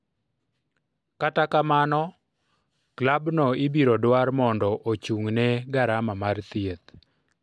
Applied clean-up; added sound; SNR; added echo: none; none; none; none.